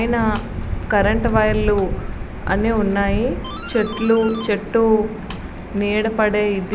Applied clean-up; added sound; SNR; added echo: none; Doorbell; 20 dB; none.